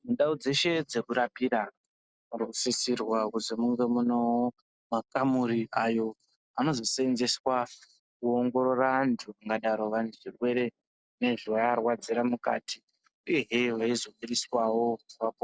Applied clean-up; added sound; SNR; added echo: none; none; none; none.